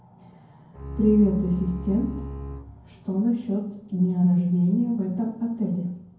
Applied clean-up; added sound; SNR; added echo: none; Bowed string instrument; 11 dB; reverberation time 0.9 s.